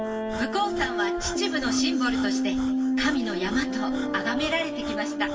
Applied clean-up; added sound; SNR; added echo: none; Breathing; 15 dB; reverberation time 2.4 s.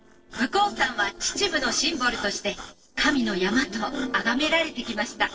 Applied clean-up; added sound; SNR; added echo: neural separator model SepFormer DNS4.